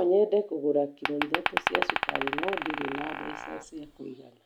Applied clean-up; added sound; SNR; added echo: none; Glass; 2 dB; none.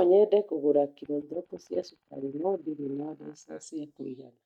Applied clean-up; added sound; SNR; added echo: neural mask model DeepFilterNet 3.